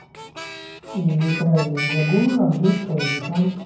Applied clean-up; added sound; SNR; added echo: none; Harmonica; 10 dB; reverberation time 0.9 s.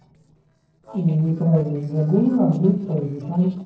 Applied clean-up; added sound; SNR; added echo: neural separator model SepFormer DNS4.